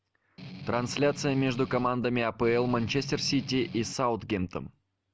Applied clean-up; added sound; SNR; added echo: none; Strum; 12 dB; none.